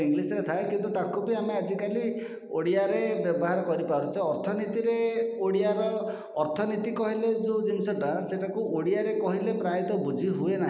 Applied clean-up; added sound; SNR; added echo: none; none; none; none.